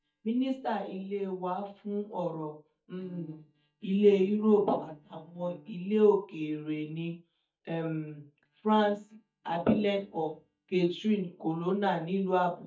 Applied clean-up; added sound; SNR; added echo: neural mask model DeepFilterNet 3.